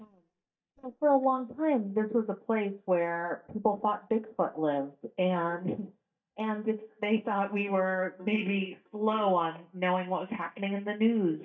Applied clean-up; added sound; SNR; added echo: neural mask model DeepFilterNet 3.